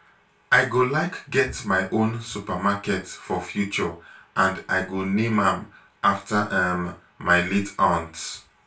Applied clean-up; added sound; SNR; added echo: none; none; none; reverberation time 0.3 s.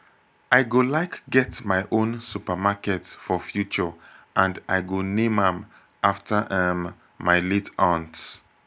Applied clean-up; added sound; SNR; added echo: none; none; none; none.